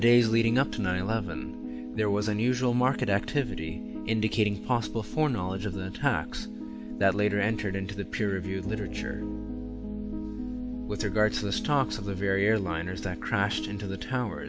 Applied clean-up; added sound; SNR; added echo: none; none; none; none.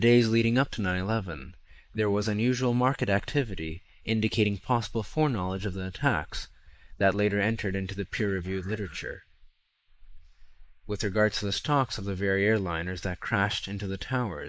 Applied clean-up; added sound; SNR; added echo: neural mask model Resemble Enhance denoiser.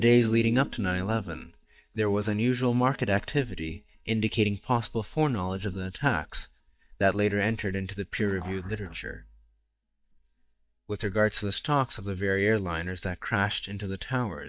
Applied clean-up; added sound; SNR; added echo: neural mask model DeepFilterNet 3.